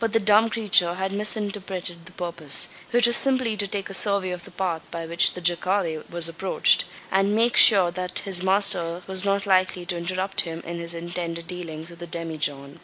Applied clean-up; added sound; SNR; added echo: none; none; none; none.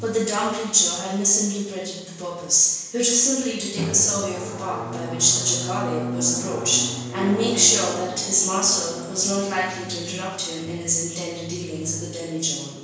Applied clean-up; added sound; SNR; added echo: none; Drum; 11 dB; reverberation time 1.0 s.